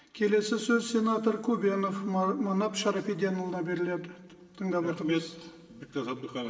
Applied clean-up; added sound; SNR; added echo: none; none; none; reverberation time 2.5 s.